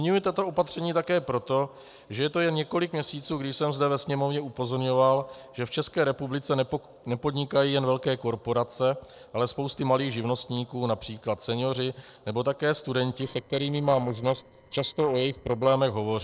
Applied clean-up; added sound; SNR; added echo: neural separator model SepFormer DNS4.